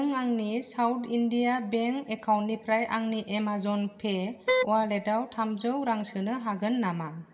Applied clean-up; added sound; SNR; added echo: none; Wind instrument, woodwind instrument; 1 dB; reverberation time 1.3 s.